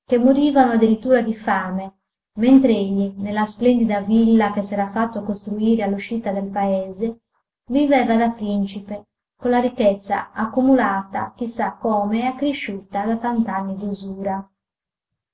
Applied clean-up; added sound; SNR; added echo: none; none; none; none.